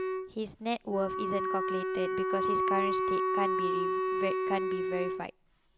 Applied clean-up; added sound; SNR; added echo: none; Wind instrument, woodwind instrument; -5 dB; none.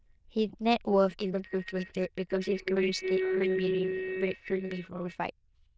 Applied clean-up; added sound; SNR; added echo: neural diffusion model UNIVERSE++.